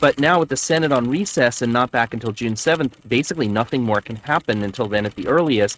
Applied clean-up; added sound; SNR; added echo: neural mask model RNNoise.